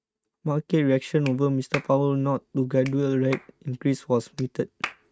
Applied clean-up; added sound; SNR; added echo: neural mask model RNNoise.